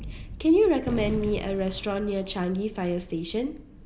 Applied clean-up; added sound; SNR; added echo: none; Gunshot, gunfire; 11 dB; none.